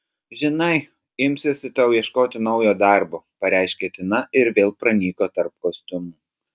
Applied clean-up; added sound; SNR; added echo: none; none; none; none.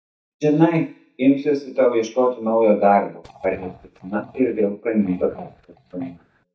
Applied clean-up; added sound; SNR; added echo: neural mask model DeepFilterNet 3.